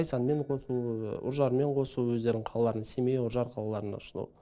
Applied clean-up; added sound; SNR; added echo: neural separator model SepFormer DNS4.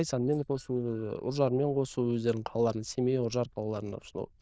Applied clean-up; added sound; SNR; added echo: neural diffusion model UNIVERSE++.